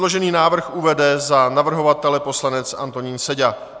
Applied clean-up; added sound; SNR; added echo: none; none; none; none.